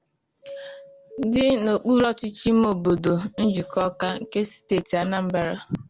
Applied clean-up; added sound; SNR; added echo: none; Doorbell; 20 dB; none.